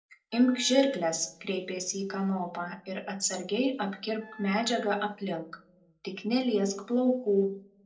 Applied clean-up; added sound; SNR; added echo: neural separator model SepFormer DNS4.